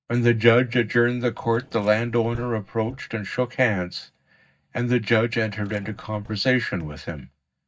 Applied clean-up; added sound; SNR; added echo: neural mask model DeepFilterNet 3.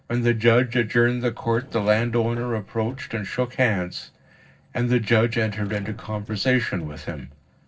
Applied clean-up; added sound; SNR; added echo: neural separator model SepFormer DNS4.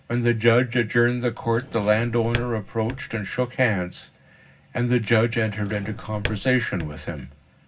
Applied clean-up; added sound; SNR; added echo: none; Drawer open or close; 13 dB; reverberation time 0.4 s.